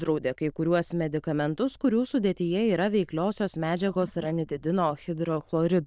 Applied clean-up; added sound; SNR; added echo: neural diffusion model UNIVERSE++.